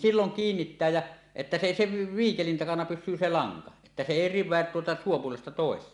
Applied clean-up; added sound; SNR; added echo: none; none; none; none.